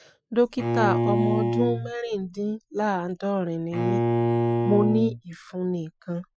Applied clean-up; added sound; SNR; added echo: classical method Wiener filter.